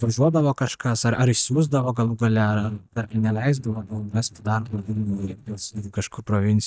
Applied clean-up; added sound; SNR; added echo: neural mask model DeepFilterNet 3.